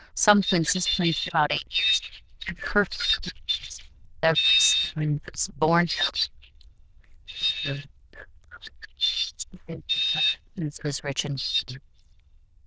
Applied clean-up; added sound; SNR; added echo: neural diffusion model UNIVERSE++.